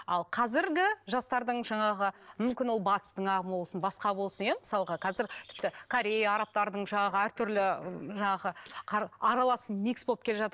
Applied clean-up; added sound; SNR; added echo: neural separator model SepFormer DNS4.